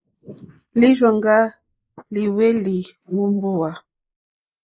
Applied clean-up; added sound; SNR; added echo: neural mask model Resemble Enhance denoiser.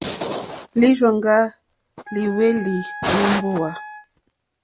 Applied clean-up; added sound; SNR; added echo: none; Wind instrument, woodwind instrument; 15 dB; none.